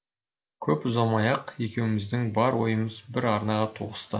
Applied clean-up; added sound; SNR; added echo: neural separator model SepFormer DNS4.